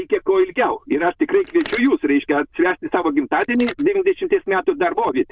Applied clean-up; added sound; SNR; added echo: neural diffusion model UNIVERSE++.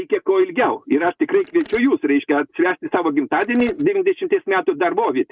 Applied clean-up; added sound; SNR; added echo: neural mask model RNNoise.